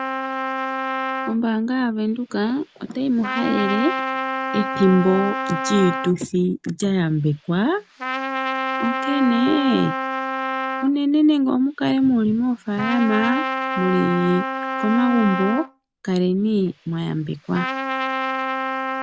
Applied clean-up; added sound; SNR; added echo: none; Trumpet; 5 dB; none.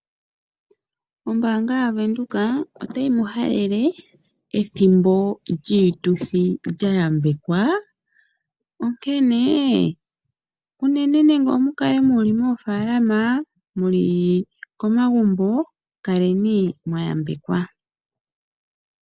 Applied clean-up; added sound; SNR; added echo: none; none; none; none.